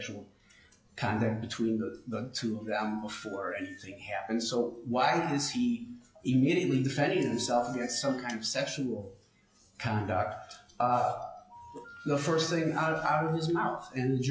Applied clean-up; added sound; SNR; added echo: classical method log-MMSE.